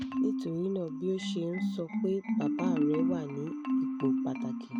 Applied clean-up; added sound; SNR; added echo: none; Marimba, xylophone; -3 dB; none.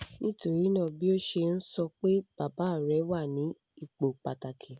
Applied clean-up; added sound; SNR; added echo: none; none; none; none.